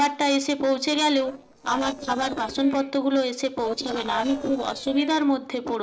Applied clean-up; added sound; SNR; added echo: neural separator model SepFormer DNS4.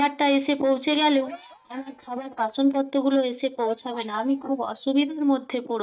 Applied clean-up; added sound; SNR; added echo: neural mask model DeepFilterNet 3.